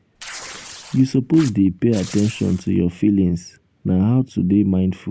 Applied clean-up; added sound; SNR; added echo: none; Tearing; 19 dB; none.